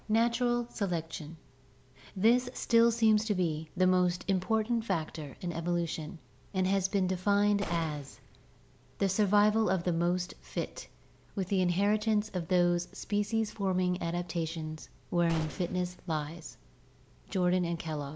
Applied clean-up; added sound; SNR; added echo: none; Gunshot, gunfire; 14 dB; none.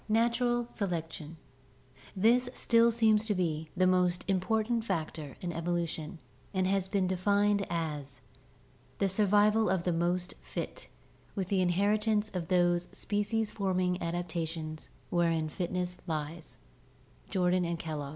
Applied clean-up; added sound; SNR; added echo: none; none; none; none.